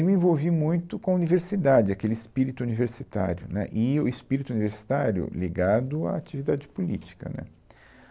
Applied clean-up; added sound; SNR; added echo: none; none; none; none.